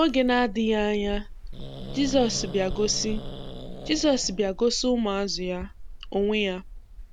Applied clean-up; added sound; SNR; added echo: none; Growling; 10 dB; none.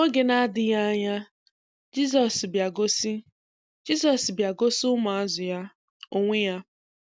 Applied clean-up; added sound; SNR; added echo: none; none; none; none.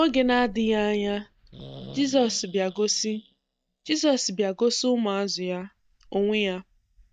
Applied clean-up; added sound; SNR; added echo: neural mask model DeepFilterNet 3.